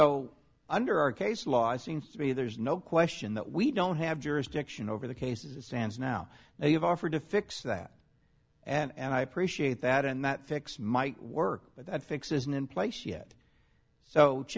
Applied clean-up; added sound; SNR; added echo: none; none; none; none.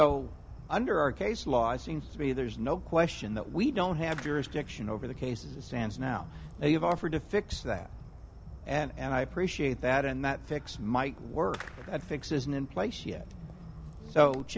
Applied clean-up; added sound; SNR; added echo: none; Fireworks; 13 dB; none.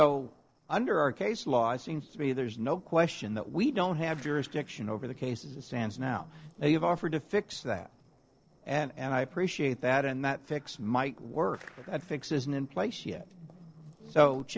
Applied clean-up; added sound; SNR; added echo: neural separator model SepFormer DNS4.